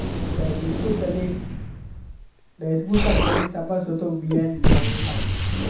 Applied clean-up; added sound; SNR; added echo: none; Explosion; -3 dB; reverberation time 0.7 s.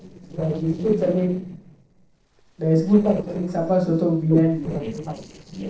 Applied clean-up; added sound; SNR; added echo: neural separator model SepFormer DNS4.